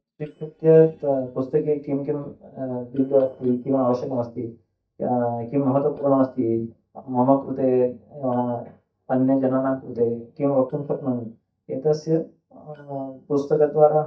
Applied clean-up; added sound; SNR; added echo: neural mask model DeepFilterNet 3.